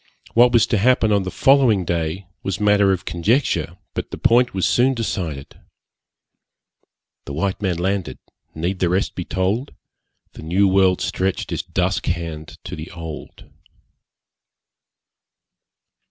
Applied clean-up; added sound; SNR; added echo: none; none; none; none.